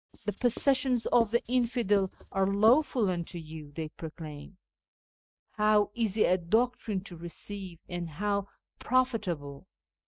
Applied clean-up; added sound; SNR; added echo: neural mask model RNNoise.